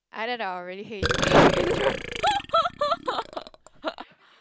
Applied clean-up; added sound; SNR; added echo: none; Burping, eructation; 4 dB; none.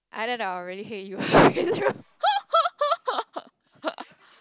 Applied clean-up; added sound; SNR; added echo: none; none; none; none.